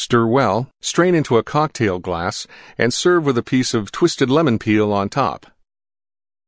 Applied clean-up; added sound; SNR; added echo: none; none; none; none.